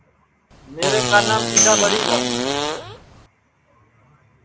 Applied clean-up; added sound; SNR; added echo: none; Fart + Tambourine; -4 dB; none.